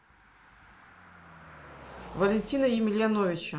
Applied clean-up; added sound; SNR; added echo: none; Car passing by; 19 dB; reverberation time 0.5 s.